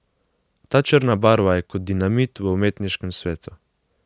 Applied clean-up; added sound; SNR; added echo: none; none; none; none.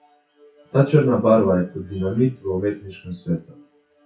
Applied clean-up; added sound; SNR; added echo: classical method WPE with log-MMSE.